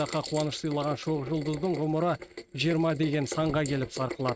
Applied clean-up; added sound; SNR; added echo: neural mask model RNNoise.